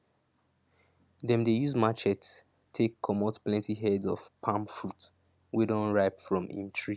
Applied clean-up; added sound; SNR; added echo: none; none; none; none.